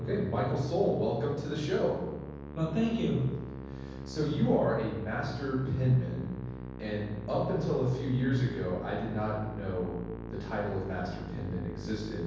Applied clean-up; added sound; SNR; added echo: none; Musical instrument; 10 dB; reverberation time 1.1 s.